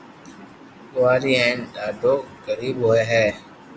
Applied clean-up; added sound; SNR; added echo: none; none; none; none.